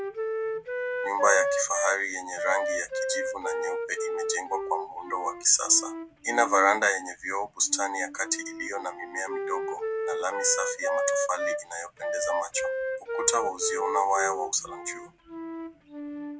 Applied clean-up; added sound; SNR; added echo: none; Wind instrument, woodwind instrument; 3 dB; none.